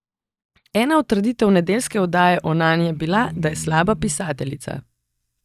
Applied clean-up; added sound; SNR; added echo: neural mask model DeepFilterNet 3.